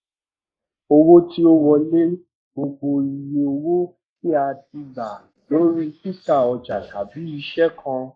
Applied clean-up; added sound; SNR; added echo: neural mask model Resemble Enhance denoiser.